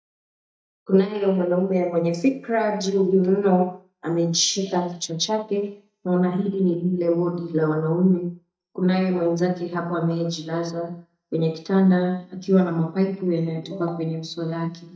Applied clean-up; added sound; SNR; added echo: neural mask model DeepFilterNet 3.